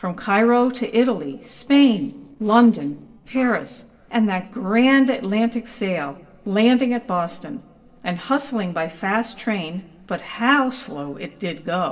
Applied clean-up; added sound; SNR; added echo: neural separator model SepFormer DNS4.